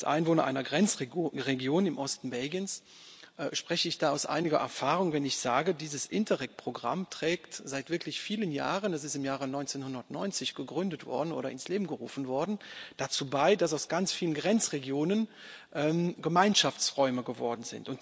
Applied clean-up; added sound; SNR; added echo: none; none; none; none.